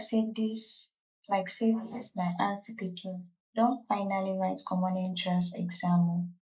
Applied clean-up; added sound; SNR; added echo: neural mask model Resemble Enhance denoiser.